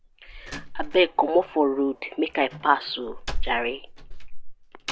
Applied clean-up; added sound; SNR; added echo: none; Slam; 6 dB; none.